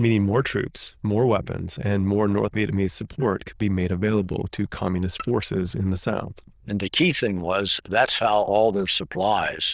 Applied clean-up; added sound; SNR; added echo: neural diffusion model UNIVERSE++.